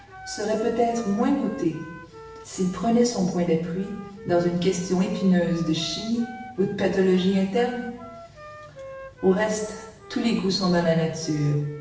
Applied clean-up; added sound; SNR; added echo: none; Wind instrument, woodwind instrument; 18 dB; reverberation time 0.9 s.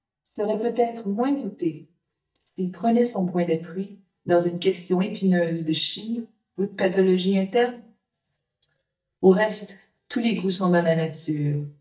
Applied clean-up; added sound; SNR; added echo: neural mask model DeepFilterNet 3.